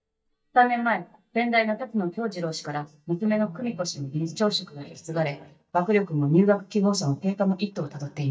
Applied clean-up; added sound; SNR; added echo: neural mask model DeepFilterNet 3.